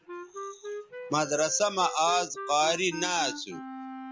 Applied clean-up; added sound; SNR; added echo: none; Wind instrument, woodwind instrument; 11 dB; none.